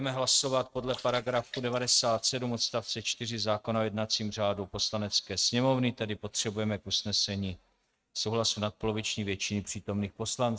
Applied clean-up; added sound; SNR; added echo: neural mask model RNNoise.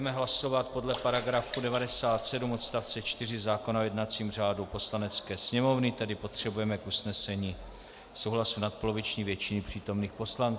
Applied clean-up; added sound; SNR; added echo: none; Sink (filling or washing) / Water / Splash, splatter; 12 dB; none.